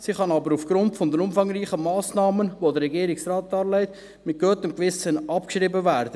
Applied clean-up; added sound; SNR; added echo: none; none; none; none.